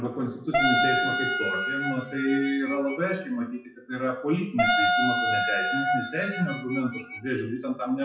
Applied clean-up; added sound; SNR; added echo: classical method WPE with log-MMSE.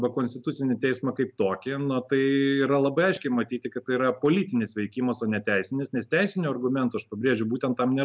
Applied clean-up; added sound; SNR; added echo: none; none; none; none.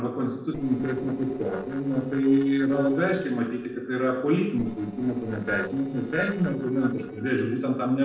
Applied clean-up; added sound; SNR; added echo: neural separator model SepFormer DNS4.